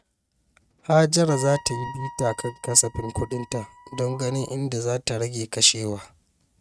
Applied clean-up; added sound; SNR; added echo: neural mask model RNNoise.